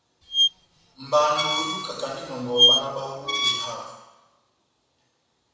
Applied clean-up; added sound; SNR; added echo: none; Squeak; -5 dB; reverberation time 1.0 s.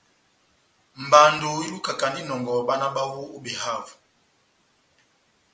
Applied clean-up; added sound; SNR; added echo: none; none; none; none.